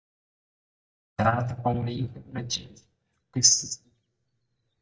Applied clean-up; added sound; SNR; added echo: neural mask model DeepFilterNet 3.